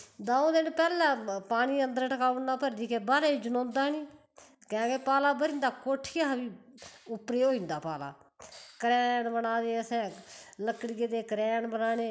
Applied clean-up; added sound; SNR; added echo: none; none; none; none.